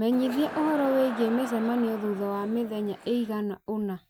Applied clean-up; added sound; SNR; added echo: none; Crowd; 12 dB; none.